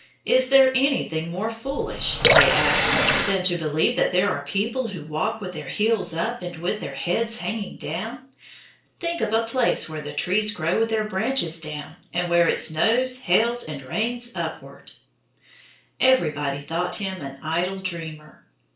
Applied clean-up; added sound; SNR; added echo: none; Water tap, faucet / Water; -4 dB; reverberation time 0.3 s.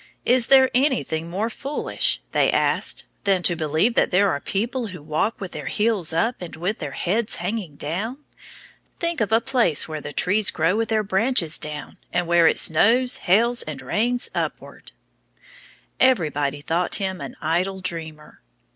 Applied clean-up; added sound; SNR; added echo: none; none; none; none.